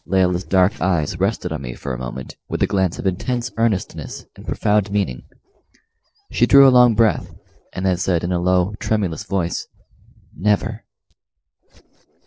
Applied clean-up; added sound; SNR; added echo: neural separator model SepFormer DNS4.